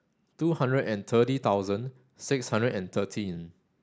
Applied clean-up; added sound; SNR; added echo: none; none; none; none.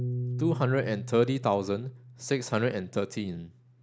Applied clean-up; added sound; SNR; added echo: none; Piano; 8 dB; none.